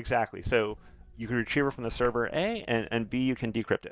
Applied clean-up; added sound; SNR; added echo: neural mask model DeepFilterNet 3.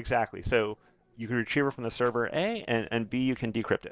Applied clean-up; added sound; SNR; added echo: neural separator model SepFormer DNS4.